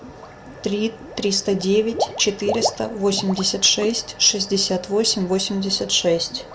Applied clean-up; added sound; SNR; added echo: none; Water / Liquid; 11 dB; none.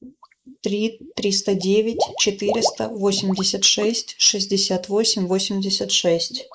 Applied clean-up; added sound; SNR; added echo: neural mask model Resemble Enhance denoiser.